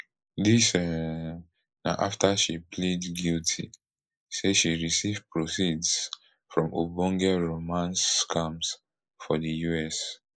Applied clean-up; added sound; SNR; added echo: neural mask model Resemble Enhance denoiser.